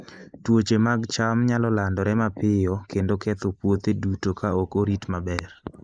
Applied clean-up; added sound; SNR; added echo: neural mask model Resemble Enhance denoiser.